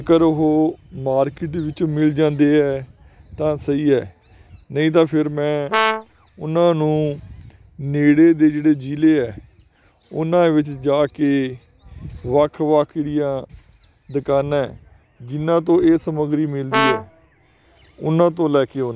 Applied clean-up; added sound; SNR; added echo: none; Brass instrument; 4 dB; none.